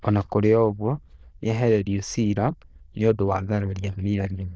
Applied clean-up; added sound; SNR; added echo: neural diffusion model UNIVERSE++.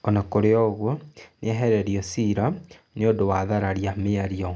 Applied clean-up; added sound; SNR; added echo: none; none; none; none.